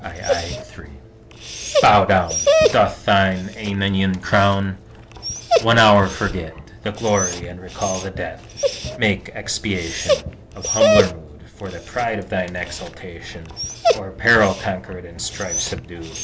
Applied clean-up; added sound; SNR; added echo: none; Dog; 3 dB; none.